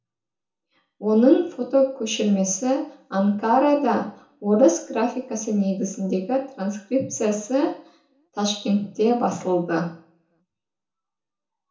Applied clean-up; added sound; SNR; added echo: none; none; none; reverberation time 0.7 s.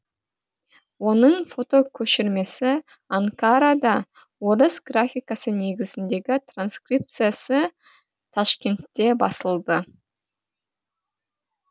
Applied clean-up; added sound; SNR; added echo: none; none; none; none.